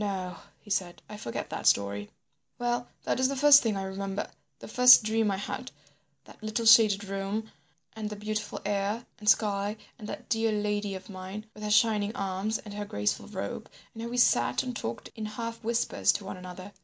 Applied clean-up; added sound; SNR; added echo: none; none; none; none.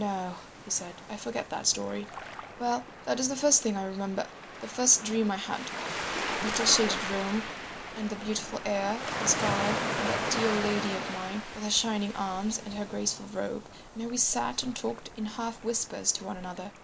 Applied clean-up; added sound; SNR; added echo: none; Waves, surf; 6 dB; none.